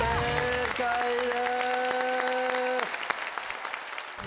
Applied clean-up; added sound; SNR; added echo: none; none; none; none.